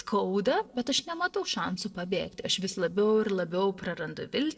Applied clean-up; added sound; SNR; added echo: neural separator model SepFormer DNS4.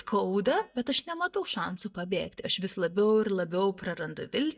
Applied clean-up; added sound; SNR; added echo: neural mask model DeepFilterNet 3.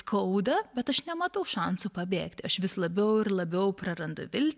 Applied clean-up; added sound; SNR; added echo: none; none; none; none.